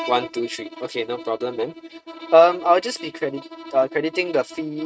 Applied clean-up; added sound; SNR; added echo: neural mask model RNNoise.